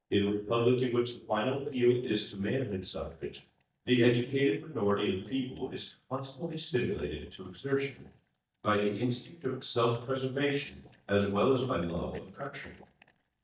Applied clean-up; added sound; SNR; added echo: neural mask model DeepFilterNet 3.